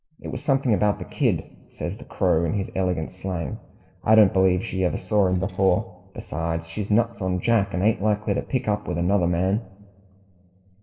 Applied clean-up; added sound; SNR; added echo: neural separator model SepFormer DNS4.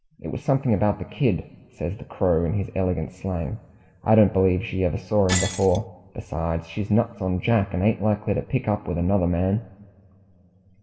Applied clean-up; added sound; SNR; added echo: none; Shatter; 18 dB; reverberation time 1.6 s.